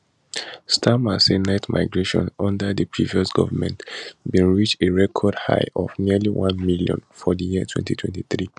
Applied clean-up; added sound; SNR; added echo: none; none; none; none.